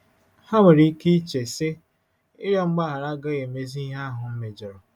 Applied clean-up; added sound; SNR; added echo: none; none; none; none.